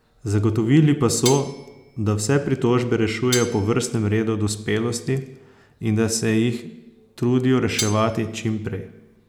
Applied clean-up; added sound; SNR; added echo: none; Cutlery, silverware; 13 dB; none.